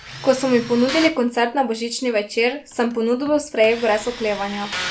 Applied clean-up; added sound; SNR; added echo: none; Tools; 14 dB; none.